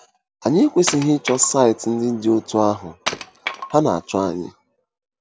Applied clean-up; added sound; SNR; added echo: none; Wood; 11 dB; none.